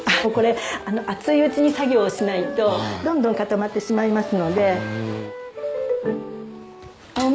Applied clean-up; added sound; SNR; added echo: none; Wind instrument, woodwind instrument; 15 dB; none.